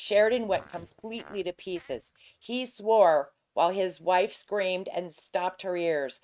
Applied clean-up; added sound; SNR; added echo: neural mask model RNNoise.